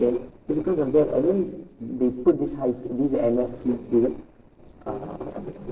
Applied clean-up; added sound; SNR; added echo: neural separator model SepFormer DNS4.